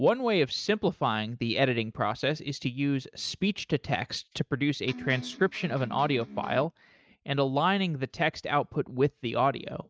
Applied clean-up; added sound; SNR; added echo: neural mask model RNNoise.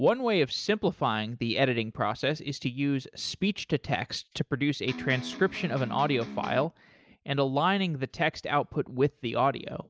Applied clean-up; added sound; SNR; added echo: none; Electric guitar; 11 dB; none.